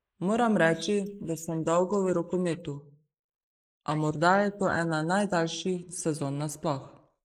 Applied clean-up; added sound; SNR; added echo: neural mask model Resemble Enhance denoiser.